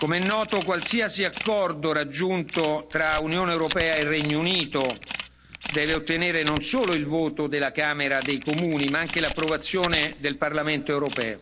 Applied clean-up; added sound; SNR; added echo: none; Camera + Camera; 9 dB; none.